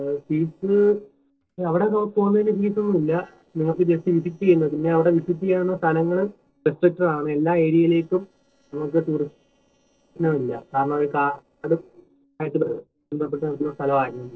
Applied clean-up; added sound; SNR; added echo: neural separator model SepFormer DNS4.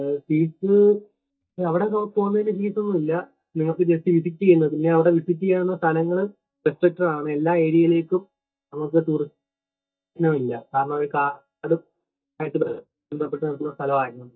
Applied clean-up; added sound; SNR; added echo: neural mask model DeepFilterNet 3.